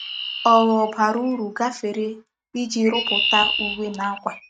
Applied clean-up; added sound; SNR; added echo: neural mask model RNNoise.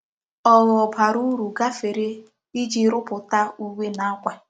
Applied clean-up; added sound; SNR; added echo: none; none; none; none.